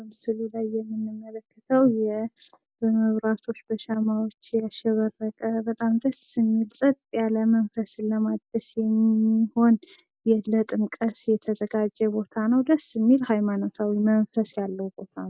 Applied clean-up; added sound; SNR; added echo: none; none; none; none.